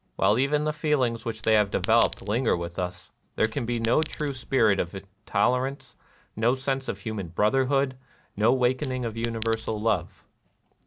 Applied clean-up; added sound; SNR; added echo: none; Chink, clink; 8 dB; none.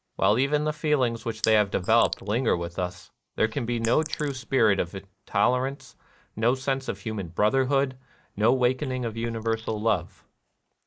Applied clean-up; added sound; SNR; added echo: neural mask model Resemble Enhance denoiser.